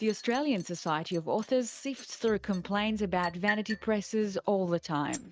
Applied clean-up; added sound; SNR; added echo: neural mask model RNNoise.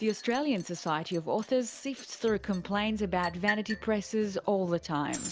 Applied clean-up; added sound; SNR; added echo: none; Liquid; 13 dB; none.